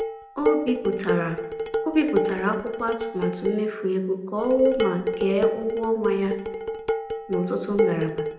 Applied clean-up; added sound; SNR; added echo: none; Dishes, pots, and pans; 2 dB; reverberation time 0.7 s.